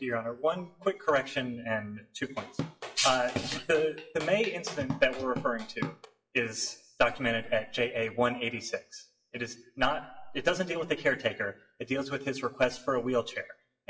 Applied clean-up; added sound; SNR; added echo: classical method WPE with log-MMSE.